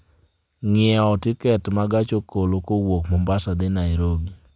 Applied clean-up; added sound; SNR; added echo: none; none; none; none.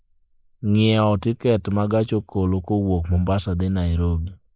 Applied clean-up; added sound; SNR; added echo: neural mask model Resemble Enhance denoiser.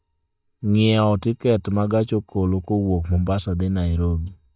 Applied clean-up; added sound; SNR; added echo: neural mask model DeepFilterNet 3.